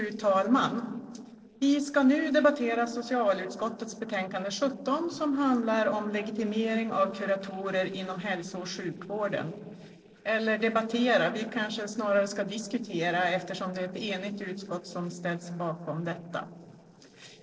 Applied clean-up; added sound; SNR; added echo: neural separator model SepFormer DNS4.